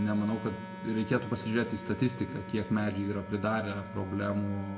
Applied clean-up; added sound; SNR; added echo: none; Wind instrument, woodwind instrument; 12 dB; reverberation time 1.3 s.